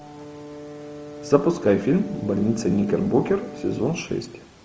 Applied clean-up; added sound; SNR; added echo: none; Brass instrument; 15 dB; none.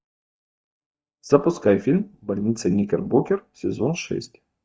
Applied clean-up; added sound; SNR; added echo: neural mask model DeepFilterNet 3.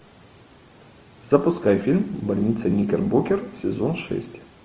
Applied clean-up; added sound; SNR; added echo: none; none; none; none.